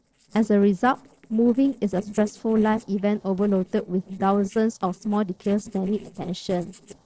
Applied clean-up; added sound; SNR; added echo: neural separator model SepFormer DNS4.